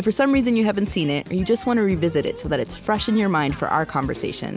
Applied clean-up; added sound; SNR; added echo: none; none; none; none.